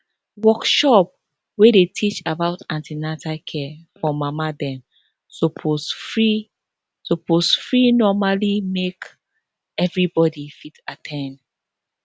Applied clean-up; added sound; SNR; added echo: none; none; none; none.